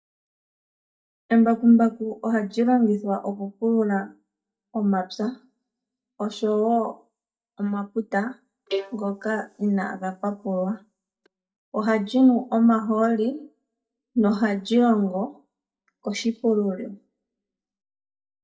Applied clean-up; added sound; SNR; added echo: neural mask model DeepFilterNet 3.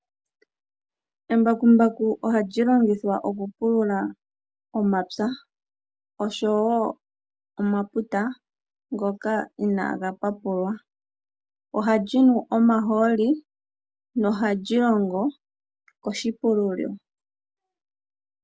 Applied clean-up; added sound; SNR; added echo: none; none; none; none.